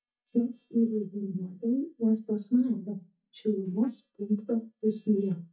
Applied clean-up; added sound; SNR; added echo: neural mask model DeepFilterNet 3.